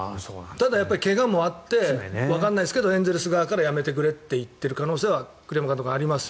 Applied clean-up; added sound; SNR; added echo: none; none; none; none.